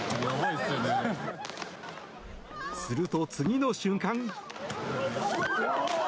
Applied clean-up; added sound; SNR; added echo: none; Fireworks; 20 dB; none.